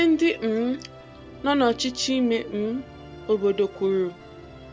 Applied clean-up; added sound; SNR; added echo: none; Musical instrument; 18 dB; none.